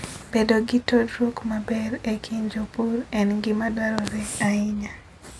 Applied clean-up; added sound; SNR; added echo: none; none; none; none.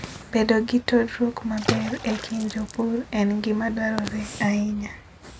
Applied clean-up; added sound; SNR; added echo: none; Water / Splash, splatter; 10 dB; none.